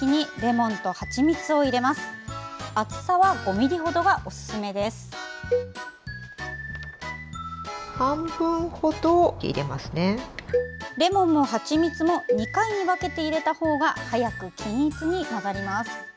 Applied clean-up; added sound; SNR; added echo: none; Cowbell; 8 dB; none.